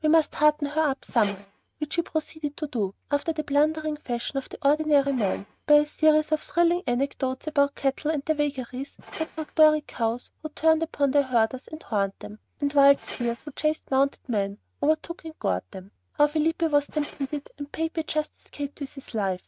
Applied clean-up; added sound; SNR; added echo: neural mask model RNNoise.